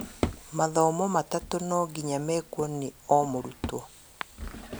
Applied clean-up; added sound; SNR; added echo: none; Drawer open or close; 11 dB; none.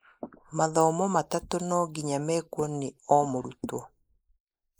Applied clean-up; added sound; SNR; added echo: neural mask model Resemble Enhance denoiser.